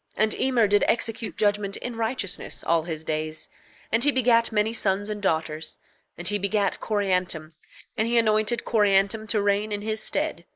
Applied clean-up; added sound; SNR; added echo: neural mask model Resemble Enhance denoiser.